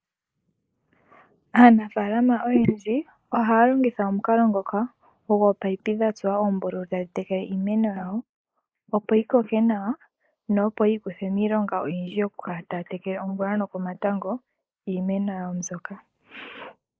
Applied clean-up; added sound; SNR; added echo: neural mask model Resemble Enhance denoiser.